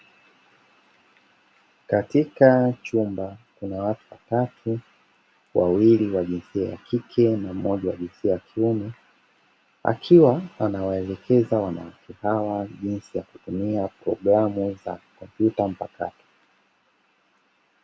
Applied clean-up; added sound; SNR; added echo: none; none; none; none.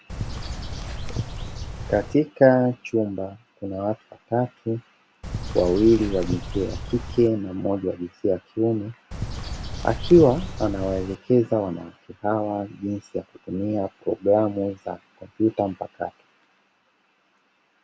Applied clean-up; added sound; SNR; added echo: none; Bird; 7 dB; none.